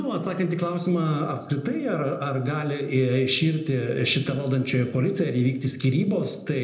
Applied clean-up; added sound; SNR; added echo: none; none; none; reverberation time 0.8 s.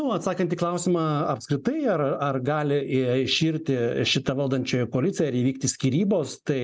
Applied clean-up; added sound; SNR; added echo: none; none; none; none.